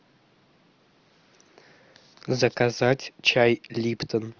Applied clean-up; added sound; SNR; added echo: none; none; none; none.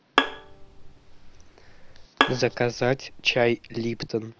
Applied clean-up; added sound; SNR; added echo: none; Bowed string instrument; 3 dB; none.